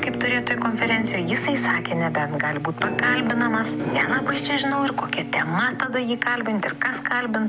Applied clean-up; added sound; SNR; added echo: none; Musical instrument; 6 dB; none.